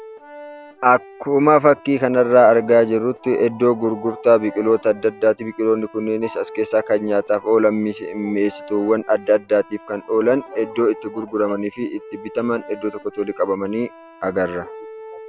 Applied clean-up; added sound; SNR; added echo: none; Accordion; 20 dB; none.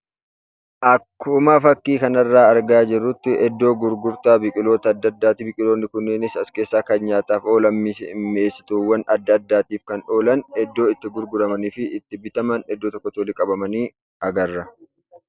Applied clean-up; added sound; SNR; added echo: none; none; none; none.